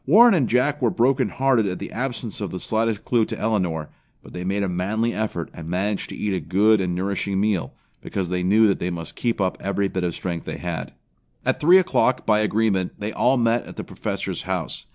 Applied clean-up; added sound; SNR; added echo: none; none; none; none.